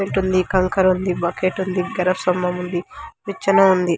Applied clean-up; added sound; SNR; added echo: none; Bass drum; 20 dB; none.